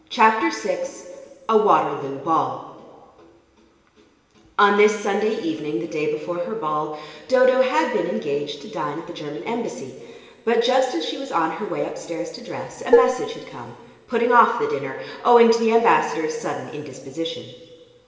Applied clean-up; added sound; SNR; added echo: none; Dishes, pots, and pans; -2 dB; reverberation time 2.0 s.